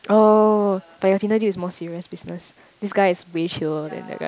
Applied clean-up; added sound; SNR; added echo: none; none; none; none.